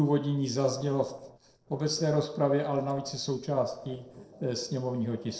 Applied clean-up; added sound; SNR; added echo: neural separator model SepFormer DNS4.